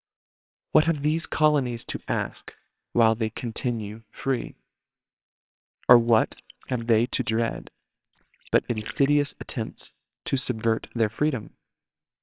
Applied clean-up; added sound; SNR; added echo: neural separator model SepFormer WHAMR!.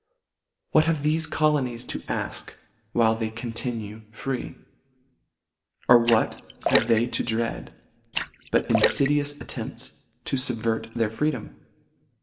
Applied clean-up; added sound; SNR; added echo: none; Splash, splatter; 4 dB; reverberation time 0.7 s.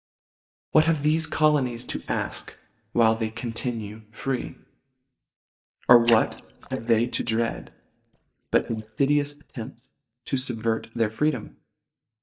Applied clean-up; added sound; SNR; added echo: neural mask model DeepFilterNet 3.